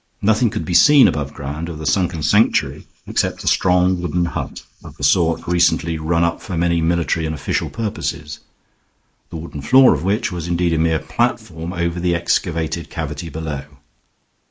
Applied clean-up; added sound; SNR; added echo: neural mask model Resemble Enhance denoiser.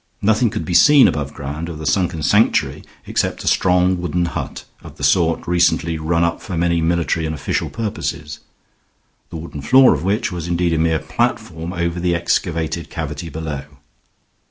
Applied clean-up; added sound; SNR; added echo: none; none; none; none.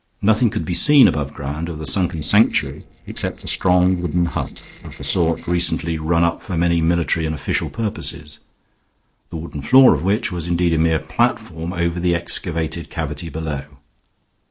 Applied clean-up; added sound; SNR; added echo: neural separator model SepFormer DNS4.